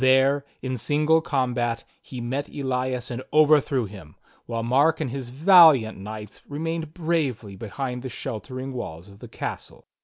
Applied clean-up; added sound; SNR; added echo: none; none; none; none.